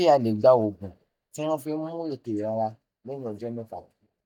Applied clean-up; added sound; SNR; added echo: neural mask model DeepFilterNet 3.